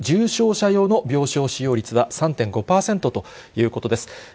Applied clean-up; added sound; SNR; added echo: none; none; none; none.